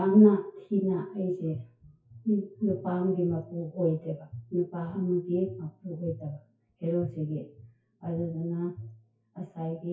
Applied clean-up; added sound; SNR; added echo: classical method WPE with log-MMSE.